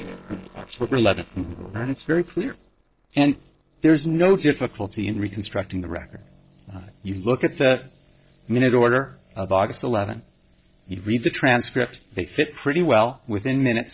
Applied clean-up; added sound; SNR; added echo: neural separator model SepFormer DNS4.